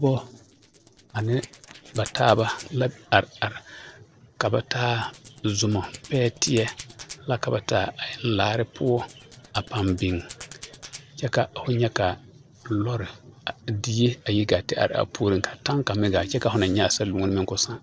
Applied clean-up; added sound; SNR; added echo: neural separator model SepFormer DNS4.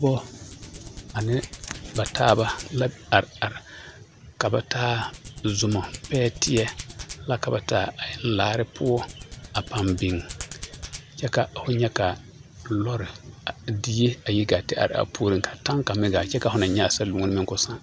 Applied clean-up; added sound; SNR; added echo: none; Hands; 16 dB; none.